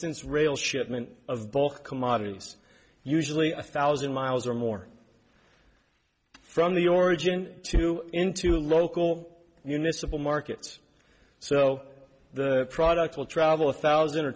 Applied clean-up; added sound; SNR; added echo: none; none; none; none.